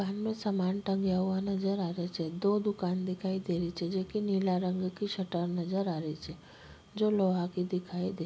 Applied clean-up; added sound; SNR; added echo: none; none; none; none.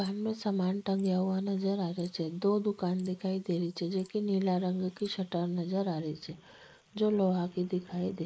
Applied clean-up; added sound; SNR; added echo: neural mask model Resemble Enhance denoiser.